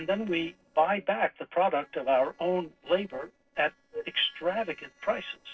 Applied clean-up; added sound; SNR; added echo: neural separator model SepFormer DNS4.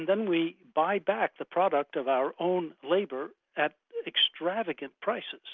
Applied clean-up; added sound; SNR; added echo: none; none; none; none.